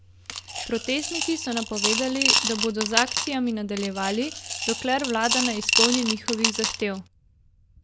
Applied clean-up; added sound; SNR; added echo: none; Coin (dropping) / Glass; 0 dB; none.